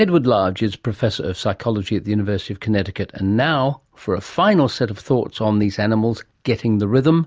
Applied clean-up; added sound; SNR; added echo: none; none; none; none.